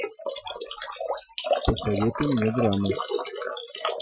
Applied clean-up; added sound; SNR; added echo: classical method Wiener filter.